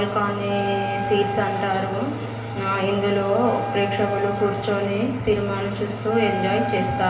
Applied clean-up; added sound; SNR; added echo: none; Wind instrument, woodwind instrument; 9 dB; reverberation time 0.9 s.